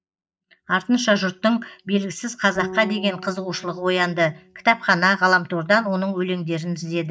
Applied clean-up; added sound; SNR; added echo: neural mask model DeepFilterNet 3.